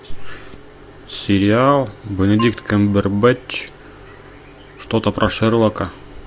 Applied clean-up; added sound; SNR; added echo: none; Keyboard (musical); 14 dB; none.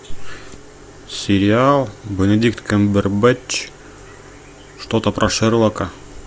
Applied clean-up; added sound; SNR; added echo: none; none; none; none.